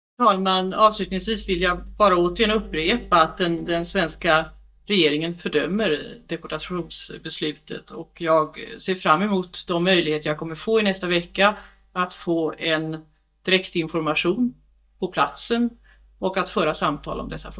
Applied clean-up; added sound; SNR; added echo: neural mask model DeepFilterNet 3.